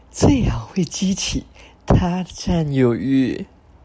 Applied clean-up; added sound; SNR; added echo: none; none; none; none.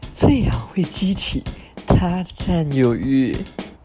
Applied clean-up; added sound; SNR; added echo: none; Drum kit; 14 dB; none.